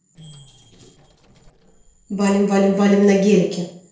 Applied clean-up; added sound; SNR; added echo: neural separator model SepFormer DNS4.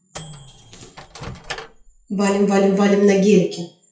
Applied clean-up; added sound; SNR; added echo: classical method WPE with log-MMSE.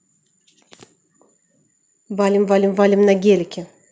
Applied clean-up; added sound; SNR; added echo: none; none; none; none.